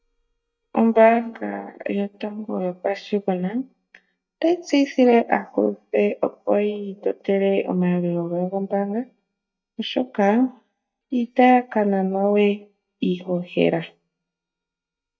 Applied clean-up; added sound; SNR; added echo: neural mask model DeepFilterNet 3.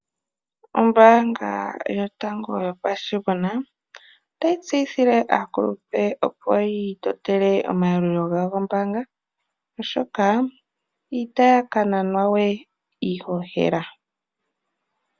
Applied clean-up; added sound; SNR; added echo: none; none; none; none.